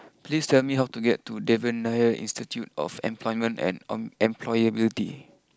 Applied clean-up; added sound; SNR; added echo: none; none; none; none.